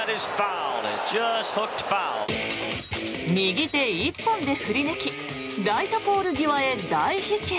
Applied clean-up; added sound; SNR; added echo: none; Wind instrument, woodwind instrument; 19 dB; none.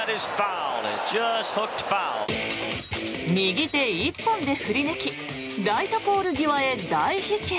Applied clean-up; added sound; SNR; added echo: none; none; none; none.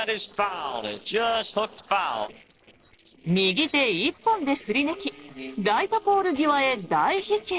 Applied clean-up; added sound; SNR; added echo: neural separator model SepFormer DNS4.